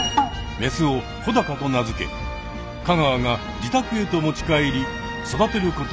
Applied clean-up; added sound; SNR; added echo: none; none; none; none.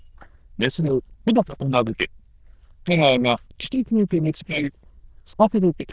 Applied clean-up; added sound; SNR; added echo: neural diffusion model UNIVERSE++.